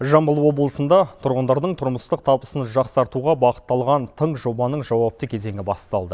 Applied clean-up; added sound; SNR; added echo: none; none; none; none.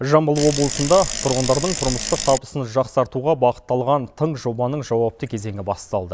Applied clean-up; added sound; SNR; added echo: none; Bicycle; 6 dB; none.